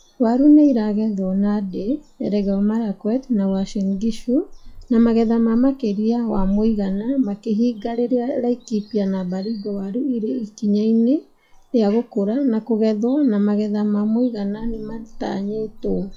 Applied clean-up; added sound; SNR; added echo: classical method log-MMSE.